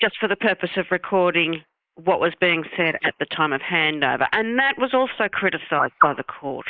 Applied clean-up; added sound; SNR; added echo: neural mask model Resemble Enhance denoiser.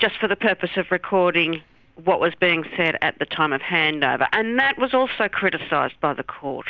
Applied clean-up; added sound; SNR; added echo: none; none; none; none.